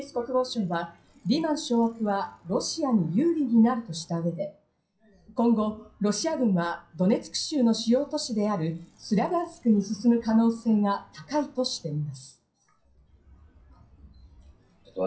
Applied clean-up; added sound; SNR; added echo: classical method WPE with log-MMSE.